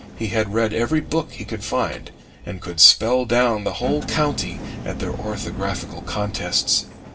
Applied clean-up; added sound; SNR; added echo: none; Engine; 12 dB; reverberation time 0.2 s.